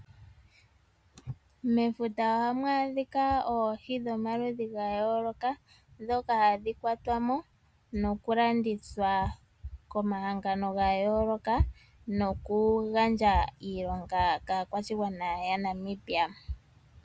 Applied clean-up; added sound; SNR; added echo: none; none; none; none.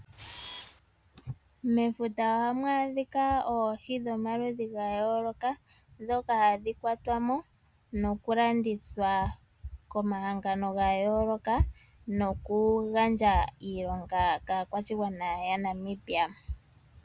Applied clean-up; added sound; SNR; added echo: none; Camera; 15 dB; none.